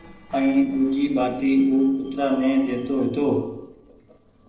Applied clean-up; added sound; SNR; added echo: neural separator model SepFormer DNS4.